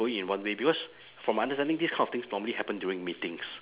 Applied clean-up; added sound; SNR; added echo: none; none; none; none.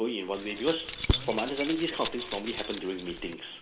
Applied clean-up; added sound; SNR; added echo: none; Keys jangling; 3 dB; reverberation time 2.7 s.